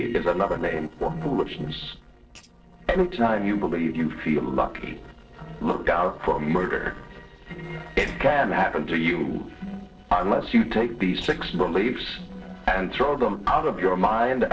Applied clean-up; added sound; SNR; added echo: neural separator model SepFormer DNS4.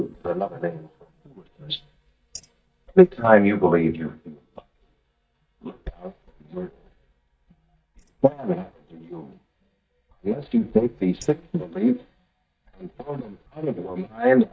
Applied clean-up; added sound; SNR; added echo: neural mask model DeepFilterNet 3.